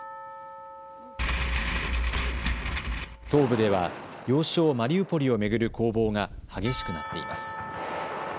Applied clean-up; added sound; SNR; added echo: none; Church bell / Percussion; 15 dB; none.